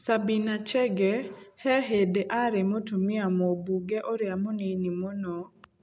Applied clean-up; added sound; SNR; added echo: none; none; none; none.